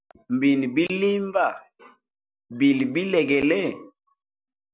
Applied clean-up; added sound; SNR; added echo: none; none; none; none.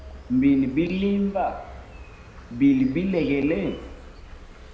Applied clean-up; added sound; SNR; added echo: none; Insect; 17 dB; reverberation time 0.8 s.